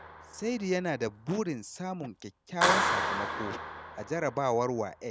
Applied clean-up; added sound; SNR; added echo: none; Clapping; 1 dB; none.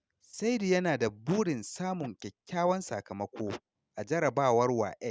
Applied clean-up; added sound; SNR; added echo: none; none; none; none.